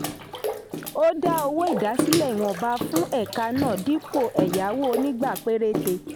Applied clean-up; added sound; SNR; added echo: none; Bathtub (filling or washing) / Water / Splash, splatter; 5 dB; none.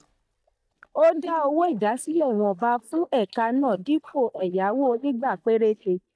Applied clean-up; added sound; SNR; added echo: neural mask model DeepFilterNet 3.